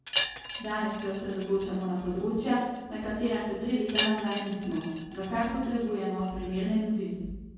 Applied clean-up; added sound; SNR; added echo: none; Wind chime; 5 dB; reverberation time 1.3 s.